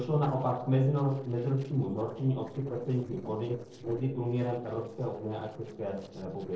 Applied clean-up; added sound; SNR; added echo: neural separator model SepFormer DNS4.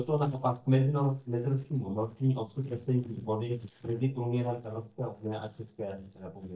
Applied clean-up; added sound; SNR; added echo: neural mask model DeepFilterNet 3.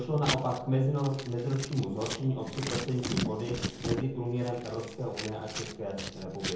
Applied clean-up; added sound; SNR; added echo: none; Scissors; 7 dB; reverberation time 0.7 s.